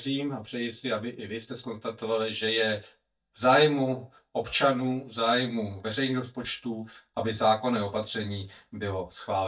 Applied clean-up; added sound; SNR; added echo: neural mask model DeepFilterNet 3.